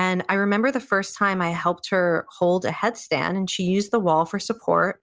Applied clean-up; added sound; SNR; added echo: none; none; none; none.